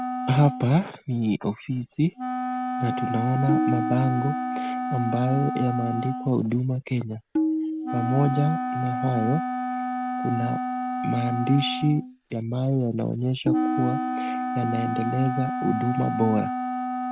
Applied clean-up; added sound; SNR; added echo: none; Tabla + Wind instrument, woodwind instrument; 2 dB; none.